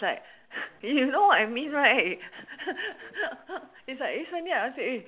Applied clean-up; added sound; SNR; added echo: none; none; none; none.